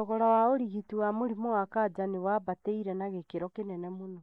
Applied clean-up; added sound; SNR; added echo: neural mask model Resemble Enhance denoiser.